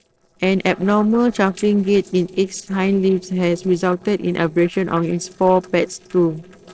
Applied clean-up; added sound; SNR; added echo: neural separator model SepFormer DNS4.